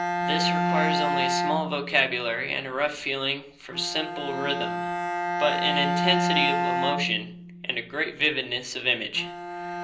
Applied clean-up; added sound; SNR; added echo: none; Bowed string instrument; 0 dB; reverberation time 0.5 s.